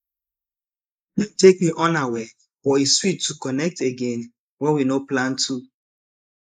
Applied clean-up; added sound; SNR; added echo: neural mask model Resemble Enhance denoiser.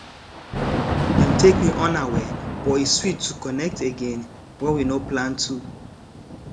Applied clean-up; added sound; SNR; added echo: none; Thunder / Rain; 2 dB; none.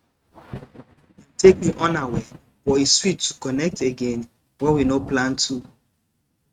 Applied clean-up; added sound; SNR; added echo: neural mask model RNNoise.